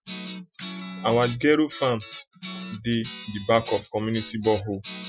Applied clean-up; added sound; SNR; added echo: classical method Wiener filter.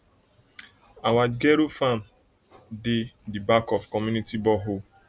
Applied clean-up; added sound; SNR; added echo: none; none; none; none.